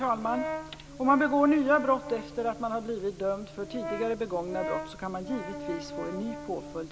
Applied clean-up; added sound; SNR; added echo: none; Brass instrument; 10 dB; none.